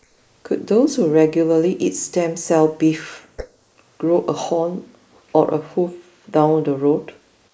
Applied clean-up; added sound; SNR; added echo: neural mask model Resemble Enhance denoiser.